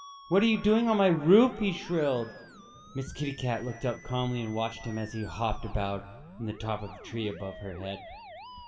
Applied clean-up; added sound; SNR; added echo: none; Musical instrument; 20 dB; reverberation time 2.7 s.